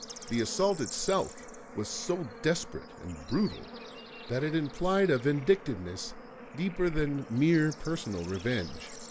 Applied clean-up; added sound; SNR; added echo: none; Bird / Insect / Frog; 15 dB; none.